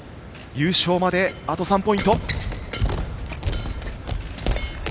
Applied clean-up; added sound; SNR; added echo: none; none; none; none.